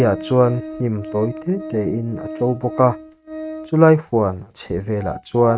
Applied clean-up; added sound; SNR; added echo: neural mask model RNNoise.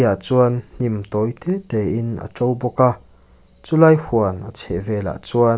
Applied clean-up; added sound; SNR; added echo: none; none; none; none.